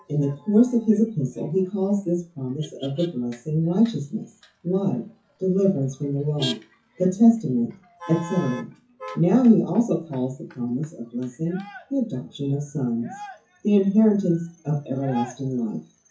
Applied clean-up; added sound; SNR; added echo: classical method WPE with log-MMSE.